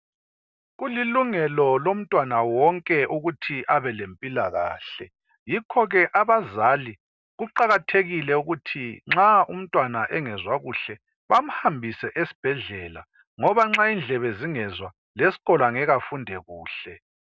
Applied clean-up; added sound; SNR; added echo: none; none; none; none.